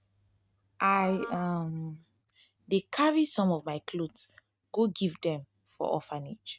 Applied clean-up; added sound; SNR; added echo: neural mask model RNNoise.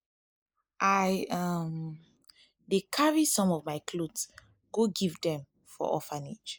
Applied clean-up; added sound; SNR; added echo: neural mask model Resemble Enhance denoiser.